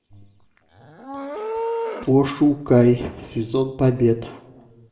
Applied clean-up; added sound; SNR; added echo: none; Livestock, farm animals, working animals; 12 dB; reverberation time 1.1 s.